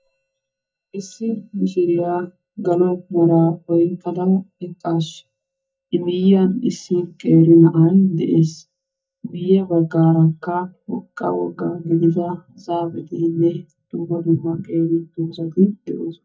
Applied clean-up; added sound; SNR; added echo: neural mask model DeepFilterNet 3.